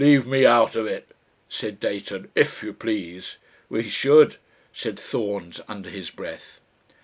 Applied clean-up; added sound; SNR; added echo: none; none; none; none.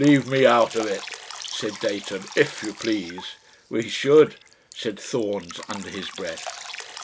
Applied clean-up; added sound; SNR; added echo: none; Drip; 15 dB; none.